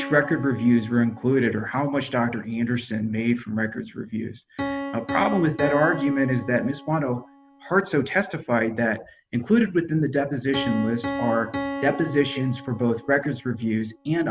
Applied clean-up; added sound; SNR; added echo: none; Piano; 11 dB; none.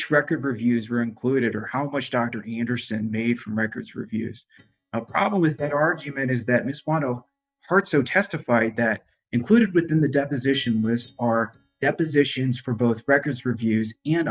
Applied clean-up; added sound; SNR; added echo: neural mask model DeepFilterNet 3.